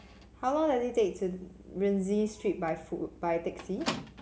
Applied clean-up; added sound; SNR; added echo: none; Squeak; 14 dB; none.